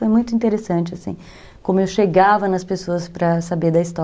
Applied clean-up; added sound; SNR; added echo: none; none; none; none.